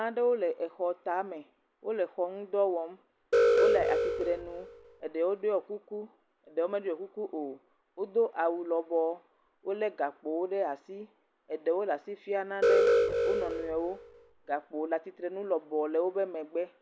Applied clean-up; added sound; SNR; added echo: none; Alarm; -5 dB; none.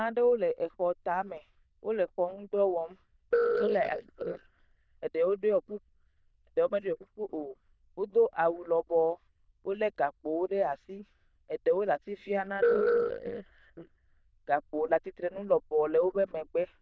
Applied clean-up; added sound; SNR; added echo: neural diffusion model UNIVERSE++.